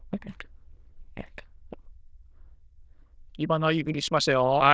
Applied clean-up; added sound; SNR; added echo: neural diffusion model UNIVERSE++.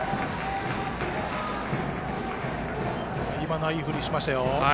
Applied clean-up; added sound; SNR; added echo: none; none; none; none.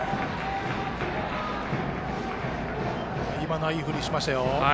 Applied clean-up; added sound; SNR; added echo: none; Wind; 19 dB; none.